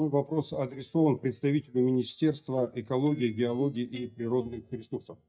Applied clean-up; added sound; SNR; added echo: neural mask model DeepFilterNet 3.